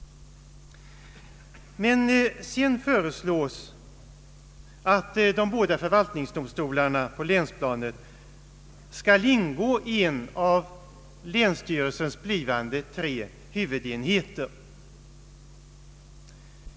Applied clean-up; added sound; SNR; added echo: none; none; none; none.